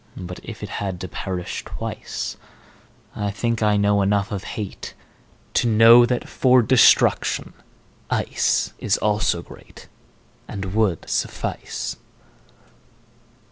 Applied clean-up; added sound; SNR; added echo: none; none; none; none.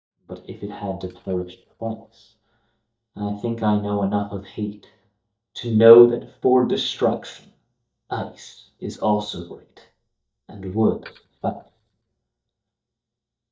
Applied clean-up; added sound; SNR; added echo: neural mask model DeepFilterNet 3.